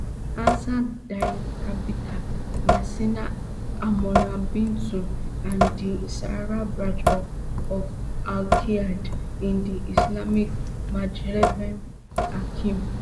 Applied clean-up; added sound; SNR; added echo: none; Drip / Sink (filling or washing) / Water tap, faucet; -3 dB; none.